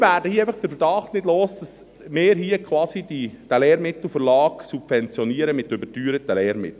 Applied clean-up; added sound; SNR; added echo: none; none; none; none.